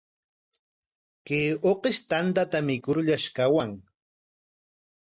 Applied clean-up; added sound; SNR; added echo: none; none; none; none.